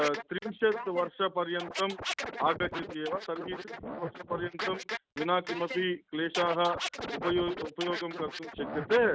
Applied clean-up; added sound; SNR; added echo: neural mask model RNNoise.